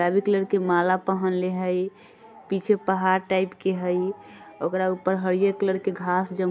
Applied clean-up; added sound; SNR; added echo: none; none; none; none.